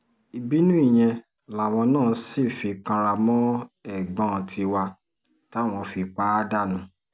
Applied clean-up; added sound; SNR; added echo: none; none; none; none.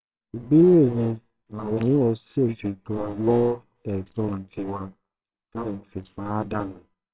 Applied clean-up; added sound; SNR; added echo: neural separator model SepFormer WHAMR!.